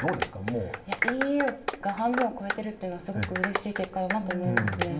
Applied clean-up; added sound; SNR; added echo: none; Clapping; 4 dB; reverberation time 1.6 s.